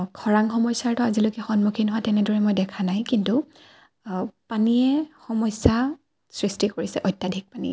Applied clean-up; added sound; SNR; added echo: none; none; none; none.